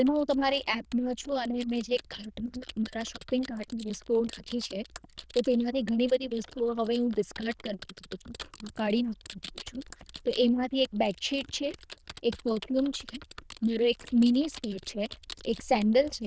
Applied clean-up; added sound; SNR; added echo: neural diffusion model UNIVERSE++.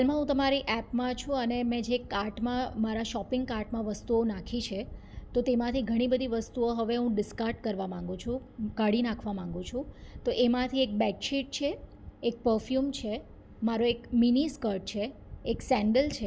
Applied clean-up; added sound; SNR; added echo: none; none; none; none.